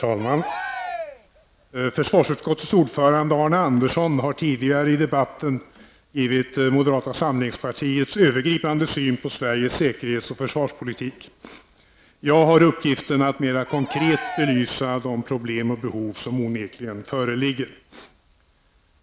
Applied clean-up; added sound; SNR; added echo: none; Cheering; 12 dB; none.